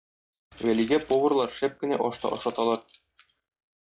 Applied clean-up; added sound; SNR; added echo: classical method log-MMSE.